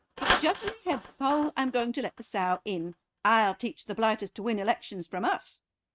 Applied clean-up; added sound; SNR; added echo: neural mask model RNNoise.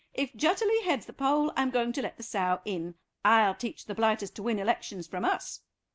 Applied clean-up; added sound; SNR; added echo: none; none; none; none.